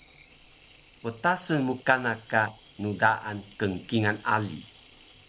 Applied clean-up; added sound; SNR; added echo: none; Boiling / Alarm; -4 dB; none.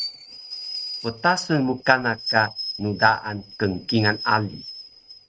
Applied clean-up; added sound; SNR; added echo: neural mask model RNNoise.